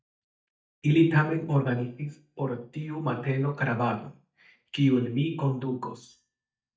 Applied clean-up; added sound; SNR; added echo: neural mask model DeepFilterNet 3.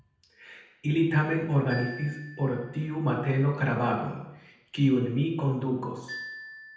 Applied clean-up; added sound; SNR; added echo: none; Marimba, xylophone; 19 dB; reverberation time 0.9 s.